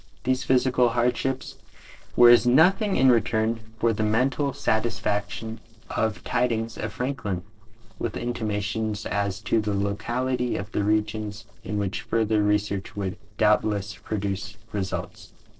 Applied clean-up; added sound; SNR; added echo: neural separator model SepFormer DNS4.